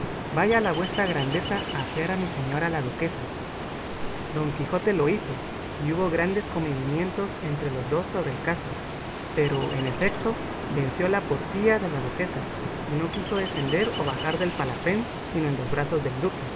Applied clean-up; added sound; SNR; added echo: none; Ocean; 5 dB; none.